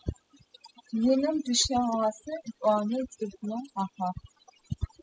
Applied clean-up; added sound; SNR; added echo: classical method spectral subtraction.